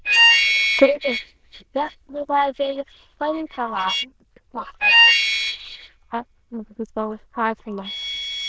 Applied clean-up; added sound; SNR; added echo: neural diffusion model UNIVERSE++.